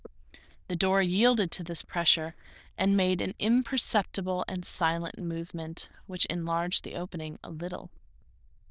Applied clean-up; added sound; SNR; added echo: neural diffusion model UNIVERSE++.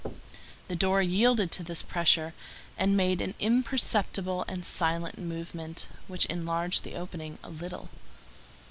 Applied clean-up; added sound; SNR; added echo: none; Knock; 17 dB; none.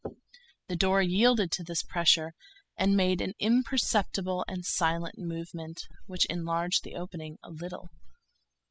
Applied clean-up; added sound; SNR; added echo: classical method spectral subtraction.